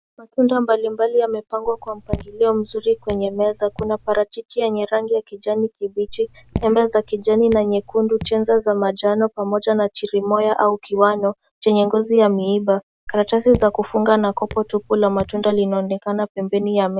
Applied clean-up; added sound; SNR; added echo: none; Raindrop / Drip; 15 dB; none.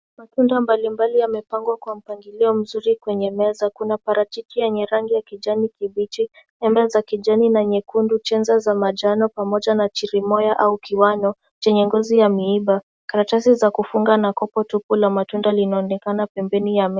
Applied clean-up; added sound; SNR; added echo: none; none; none; none.